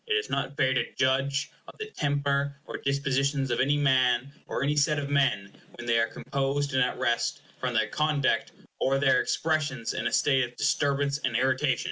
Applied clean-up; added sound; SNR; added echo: none; none; none; none.